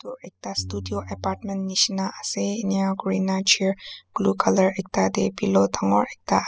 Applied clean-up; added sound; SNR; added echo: classical method spectral subtraction.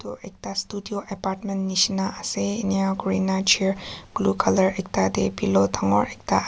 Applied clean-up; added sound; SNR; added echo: none; none; none; none.